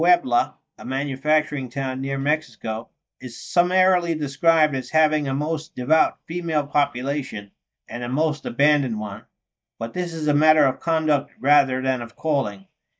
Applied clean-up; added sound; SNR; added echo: neural mask model DeepFilterNet 3.